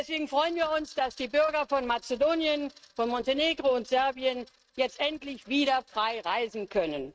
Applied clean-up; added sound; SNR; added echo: neural mask model RNNoise.